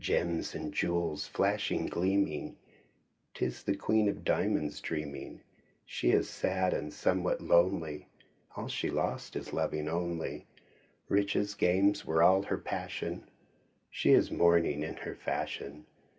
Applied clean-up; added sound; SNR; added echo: none; none; none; none.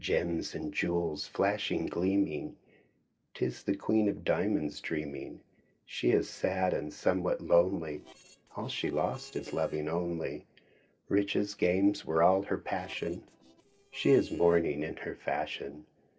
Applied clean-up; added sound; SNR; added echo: neural separator model SepFormer DNS4.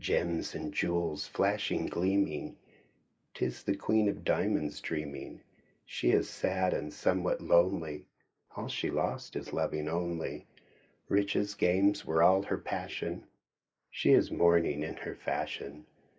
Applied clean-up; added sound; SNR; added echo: neural mask model Resemble Enhance denoiser.